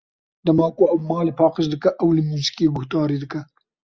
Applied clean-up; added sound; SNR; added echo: none; none; none; none.